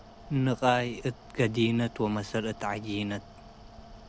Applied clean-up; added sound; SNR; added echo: none; Mechanical fan; 19 dB; none.